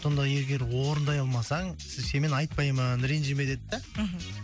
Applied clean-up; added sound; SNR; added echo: none; none; none; none.